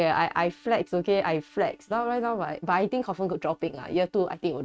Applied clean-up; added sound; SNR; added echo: neural mask model RNNoise.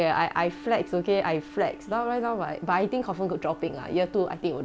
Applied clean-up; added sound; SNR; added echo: none; Wind instrument, woodwind instrument; 18 dB; none.